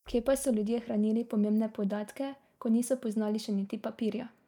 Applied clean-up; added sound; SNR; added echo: neural mask model DeepFilterNet 3.